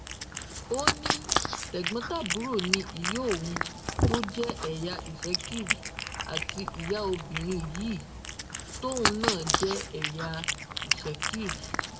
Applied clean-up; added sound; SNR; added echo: none; Cat; -2 dB; reverberation time 0.9 s.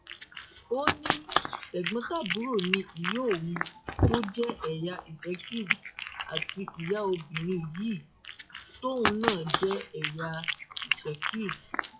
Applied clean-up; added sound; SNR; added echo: classical method WPE with log-MMSE.